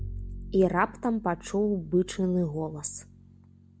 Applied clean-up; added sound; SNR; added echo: none; Bowed string instrument; 14 dB; none.